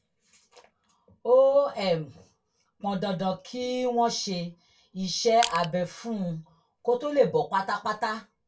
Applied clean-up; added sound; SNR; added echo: none; Crushing; 7 dB; reverberation time 0.2 s.